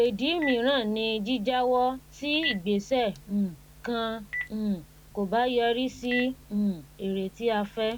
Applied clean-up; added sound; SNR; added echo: none; Telephone; 14 dB; none.